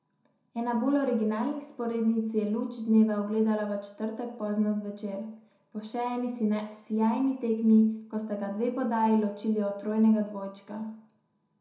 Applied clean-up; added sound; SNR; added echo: none; none; none; reverberation time 0.6 s.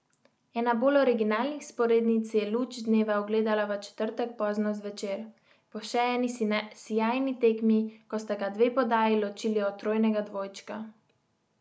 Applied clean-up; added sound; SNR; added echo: none; none; none; none.